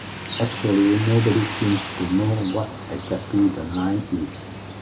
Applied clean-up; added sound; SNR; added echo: none; Bird; 11 dB; none.